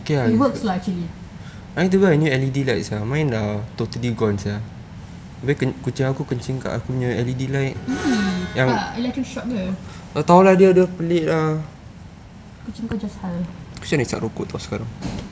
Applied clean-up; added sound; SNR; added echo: none; Screech; 13 dB; none.